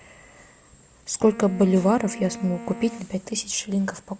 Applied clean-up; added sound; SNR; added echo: none; Wind instrument, woodwind instrument; 16 dB; none.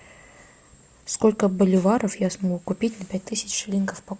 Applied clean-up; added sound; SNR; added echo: none; none; none; none.